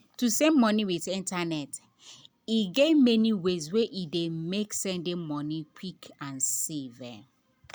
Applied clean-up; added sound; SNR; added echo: none; none; none; none.